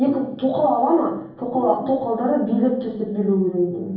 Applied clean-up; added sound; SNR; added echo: none; none; none; reverberation time 0.7 s.